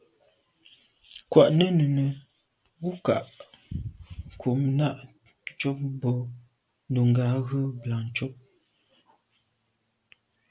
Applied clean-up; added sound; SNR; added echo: none; none; none; none.